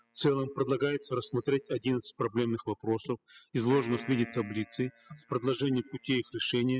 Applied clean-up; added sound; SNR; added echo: classical method spectral subtraction.